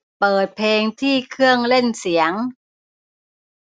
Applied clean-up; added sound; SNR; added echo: none; none; none; none.